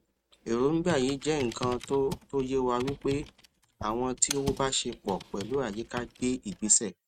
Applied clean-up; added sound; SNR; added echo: neural mask model RNNoise.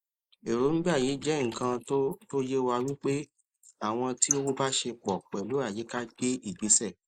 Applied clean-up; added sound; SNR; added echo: neural mask model Resemble Enhance denoiser.